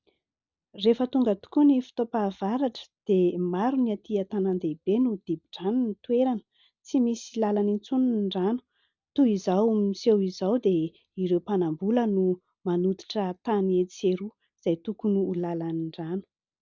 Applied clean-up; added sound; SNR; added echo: none; none; none; none.